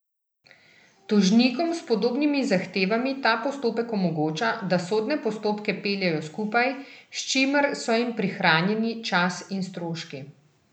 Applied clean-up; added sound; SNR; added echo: none; none; none; none.